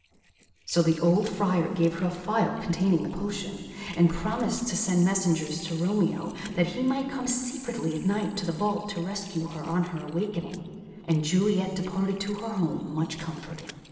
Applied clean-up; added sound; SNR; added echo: neural separator model SepFormer DNS4.